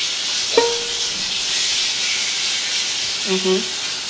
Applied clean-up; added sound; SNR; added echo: none; Bowed string instrument; 4 dB; none.